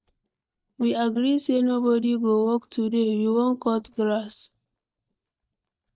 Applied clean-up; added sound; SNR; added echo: neural mask model DeepFilterNet 3.